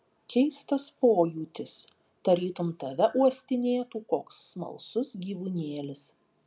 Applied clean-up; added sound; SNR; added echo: none; none; none; none.